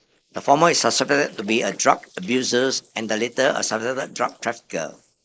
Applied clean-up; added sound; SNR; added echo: neural mask model Resemble Enhance denoiser.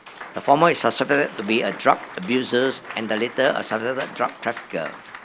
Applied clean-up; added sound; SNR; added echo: none; Applause / Cheering; 16 dB; none.